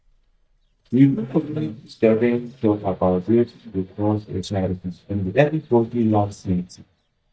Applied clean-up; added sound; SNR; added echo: neural mask model DeepFilterNet 3.